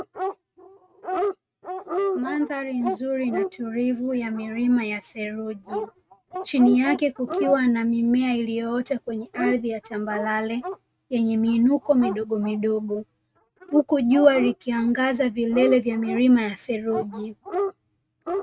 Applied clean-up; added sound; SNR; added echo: neural mask model RNNoise.